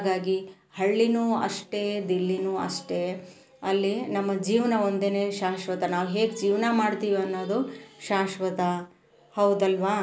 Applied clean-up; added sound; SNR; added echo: none; none; none; none.